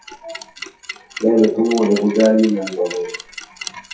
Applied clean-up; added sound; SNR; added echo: classical method WPE with log-MMSE.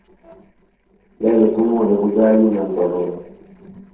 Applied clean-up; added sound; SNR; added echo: neural separator model SepFormer DNS4.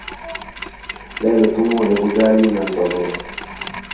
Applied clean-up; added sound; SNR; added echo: none; Mechanisms; 12 dB; reverberation time 0.7 s.